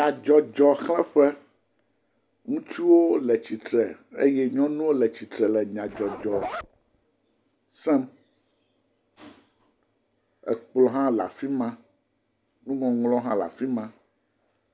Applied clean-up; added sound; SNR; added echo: none; Zipper (clothing); 11 dB; none.